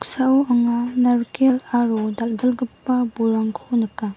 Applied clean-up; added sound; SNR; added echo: none; none; none; none.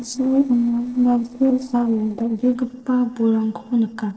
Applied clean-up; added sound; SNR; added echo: neural separator model SepFormer DNS4.